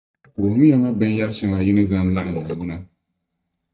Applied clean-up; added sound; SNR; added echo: neural mask model DeepFilterNet 3.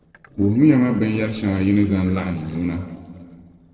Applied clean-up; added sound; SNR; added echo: neural separator model SepFormer DNS4.